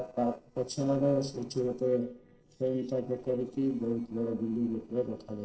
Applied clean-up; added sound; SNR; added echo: neural separator model SepFormer DNS4.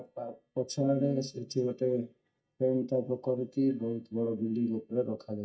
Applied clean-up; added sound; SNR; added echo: neural mask model DeepFilterNet 3.